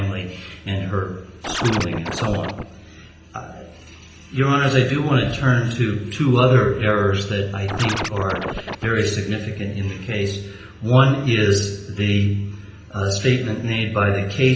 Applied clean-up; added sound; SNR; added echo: none; Scratching (performance technique); 7 dB; reverberation time 0.8 s.